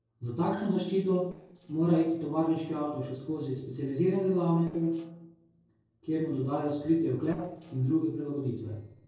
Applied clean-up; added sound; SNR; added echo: neural separator model SepFormer DNS4.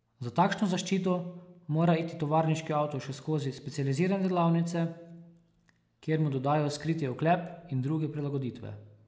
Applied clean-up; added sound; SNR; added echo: none; none; none; none.